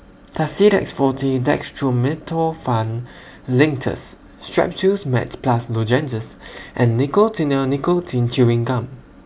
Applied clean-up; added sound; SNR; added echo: none; none; none; none.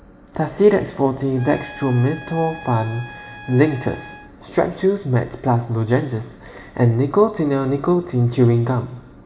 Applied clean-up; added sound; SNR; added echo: none; Trumpet; 19 dB; reverberation time 1.3 s.